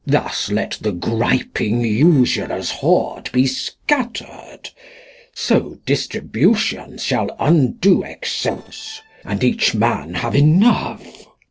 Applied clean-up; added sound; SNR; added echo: neural separator model SepFormer DNS4.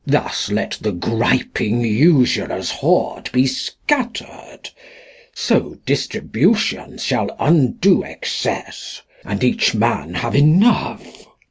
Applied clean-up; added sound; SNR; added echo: none; none; none; none.